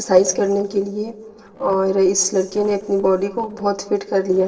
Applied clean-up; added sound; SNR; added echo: neural separator model SepFormer DNS4.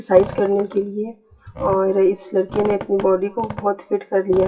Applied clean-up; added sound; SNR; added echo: classical method WPE with log-MMSE.